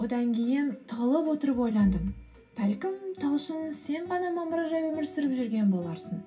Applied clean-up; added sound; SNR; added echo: none; none; none; reverberation time 0.4 s.